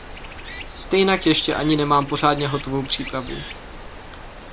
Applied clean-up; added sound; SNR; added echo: none; Stream; 12 dB; none.